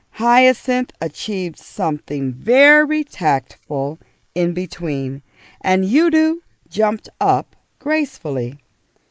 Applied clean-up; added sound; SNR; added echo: neural mask model Resemble Enhance denoiser.